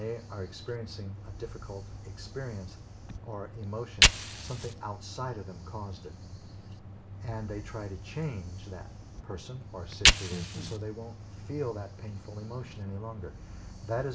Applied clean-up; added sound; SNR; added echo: none; Fire; -3 dB; none.